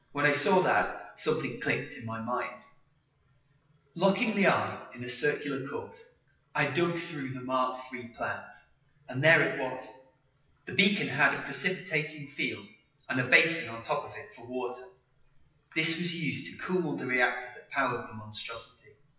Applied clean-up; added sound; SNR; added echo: classical method WPE with log-MMSE.